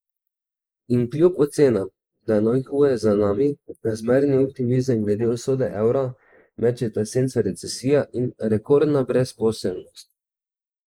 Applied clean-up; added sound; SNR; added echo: neural mask model Resemble Enhance denoiser.